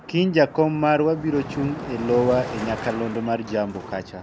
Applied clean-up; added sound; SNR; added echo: none; Car passing by; 12 dB; none.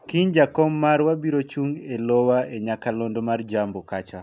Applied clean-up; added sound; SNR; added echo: none; none; none; none.